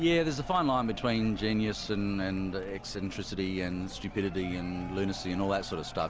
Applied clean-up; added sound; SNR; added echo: none; Applause / Crowd / Cheering; 18 dB; none.